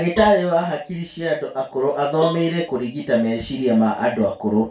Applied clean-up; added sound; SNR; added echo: none; Cowbell; 19 dB; reverberation time 0.2 s.